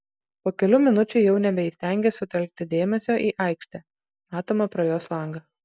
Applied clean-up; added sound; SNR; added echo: none; none; none; none.